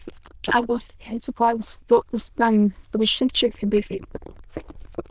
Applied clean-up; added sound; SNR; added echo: neural diffusion model UNIVERSE++.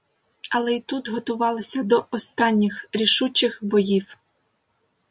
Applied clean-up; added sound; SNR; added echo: none; none; none; none.